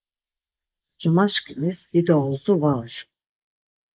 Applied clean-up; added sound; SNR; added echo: neural mask model Resemble Enhance denoiser.